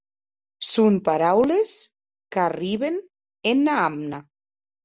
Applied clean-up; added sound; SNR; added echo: none; none; none; none.